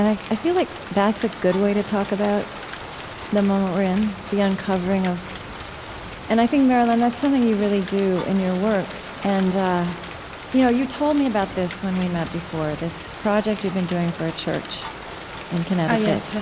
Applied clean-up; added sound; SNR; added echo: none; Rain; 12 dB; none.